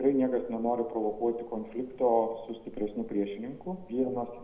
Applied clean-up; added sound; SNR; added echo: none; Rain; 20 dB; reverberation time 0.8 s.